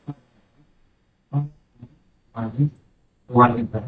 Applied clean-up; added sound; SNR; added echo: neural mask model DeepFilterNet 3.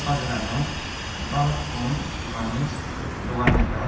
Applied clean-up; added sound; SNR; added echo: none; Bus; 0 dB; reverberation time 0.9 s.